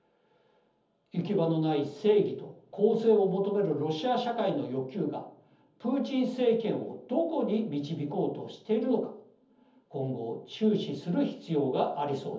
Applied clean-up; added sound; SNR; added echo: none; none; none; reverberation time 0.7 s.